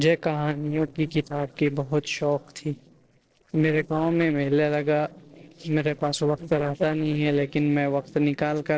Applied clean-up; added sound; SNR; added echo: neural separator model SepFormer DNS4.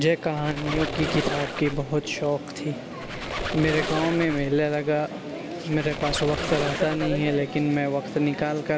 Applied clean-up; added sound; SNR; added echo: none; Squeak; 7 dB; none.